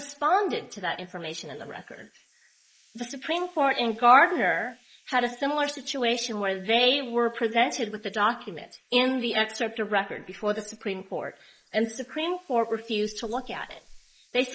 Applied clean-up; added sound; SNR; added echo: neural mask model Resemble Enhance denoiser.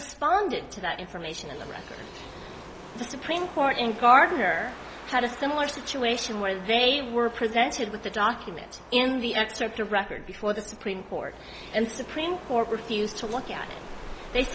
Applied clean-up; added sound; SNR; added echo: none; Wind; 17 dB; none.